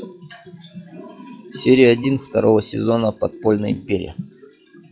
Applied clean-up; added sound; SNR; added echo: classical method log-MMSE.